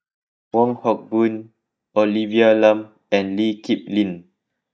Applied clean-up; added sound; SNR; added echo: neural mask model DeepFilterNet 3.